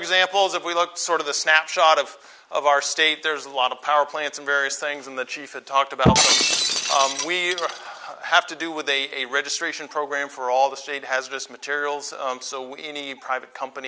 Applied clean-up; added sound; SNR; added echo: none; Shatter; 0 dB; none.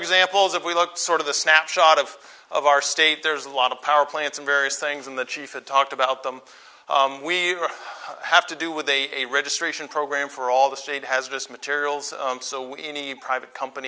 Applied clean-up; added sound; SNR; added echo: none; none; none; none.